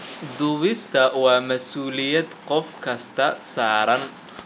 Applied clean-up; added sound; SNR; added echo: none; none; none; none.